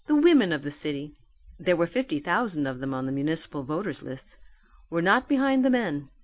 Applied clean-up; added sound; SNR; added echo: none; none; none; none.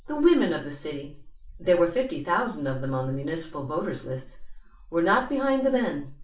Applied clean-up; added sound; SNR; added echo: none; none; none; reverberation time 0.3 s.